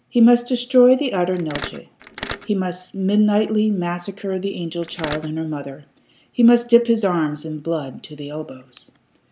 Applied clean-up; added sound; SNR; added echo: none; Mechanisms; 12 dB; none.